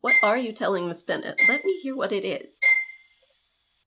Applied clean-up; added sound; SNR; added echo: none; Bowed string instrument; -2 dB; none.